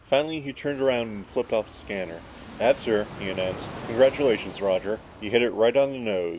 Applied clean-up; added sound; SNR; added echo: none; Fixed-wing aircraft, airplane; 16 dB; none.